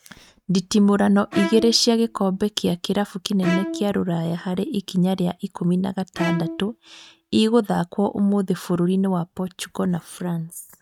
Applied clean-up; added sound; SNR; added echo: neural mask model RNNoise.